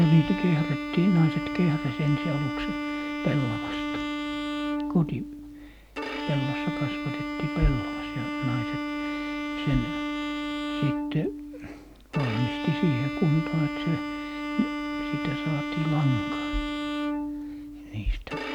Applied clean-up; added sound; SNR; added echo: none; Bowed string instrument; 3 dB; none.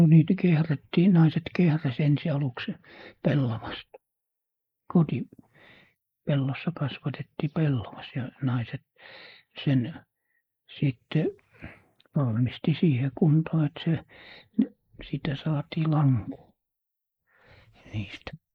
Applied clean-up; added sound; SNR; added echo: neural mask model Resemble Enhance denoiser.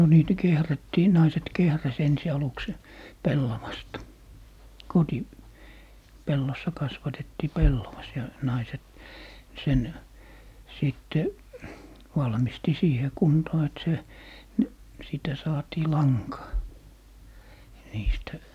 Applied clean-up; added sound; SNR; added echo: none; none; none; none.